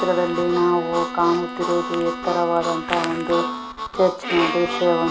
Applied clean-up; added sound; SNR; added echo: none; Harmonica + Bowed string instrument; 6 dB; none.